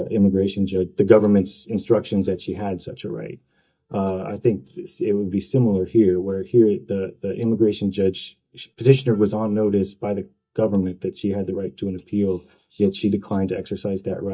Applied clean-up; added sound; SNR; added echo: neural mask model DeepFilterNet 3.